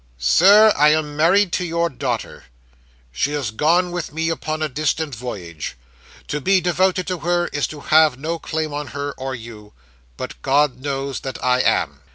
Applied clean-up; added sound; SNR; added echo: none; none; none; none.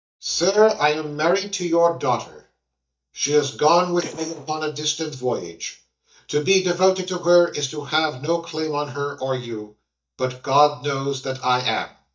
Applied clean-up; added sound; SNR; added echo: neural mask model DeepFilterNet 3.